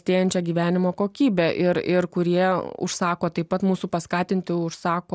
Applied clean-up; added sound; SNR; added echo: none; none; none; none.